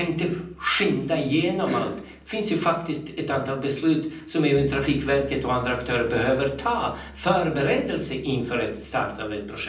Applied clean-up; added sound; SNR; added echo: none; Bass guitar; 19 dB; reverberation time 0.6 s.